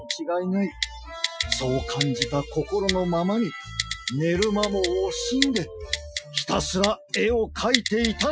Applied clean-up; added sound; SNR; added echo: classical method Wiener filter.